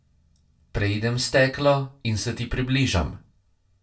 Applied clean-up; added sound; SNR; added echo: none; none; none; reverberation time 0.2 s.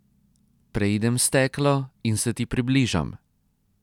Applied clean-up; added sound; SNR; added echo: none; none; none; none.